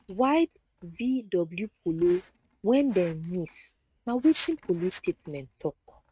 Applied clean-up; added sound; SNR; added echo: neural mask model RNNoise.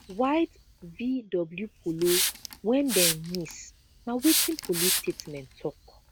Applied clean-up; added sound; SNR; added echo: none; Hiss; 3 dB; none.